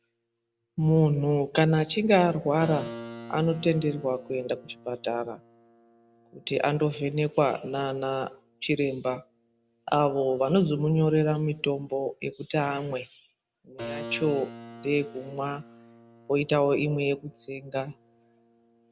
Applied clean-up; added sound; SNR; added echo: none; Keyboard (musical); 19 dB; none.